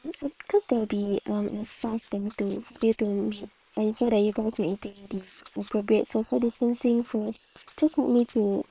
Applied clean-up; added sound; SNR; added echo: neural separator model SepFormer WHAM!.